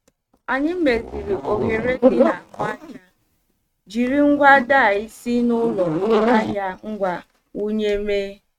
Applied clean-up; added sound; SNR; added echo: neural mask model RNNoise.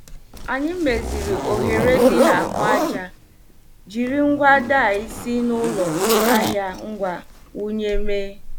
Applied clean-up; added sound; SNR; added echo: none; Zipper (clothing); 1 dB; none.